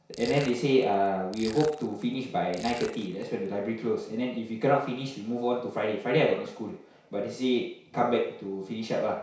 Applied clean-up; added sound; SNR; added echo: none; Crushing; 18 dB; reverberation time 0.6 s.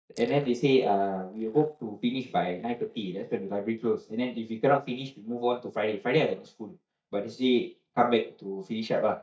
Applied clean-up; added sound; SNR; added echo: neural mask model DeepFilterNet 3.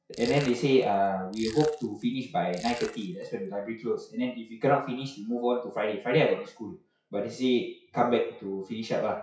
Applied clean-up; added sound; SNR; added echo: classical method WPE with log-MMSE.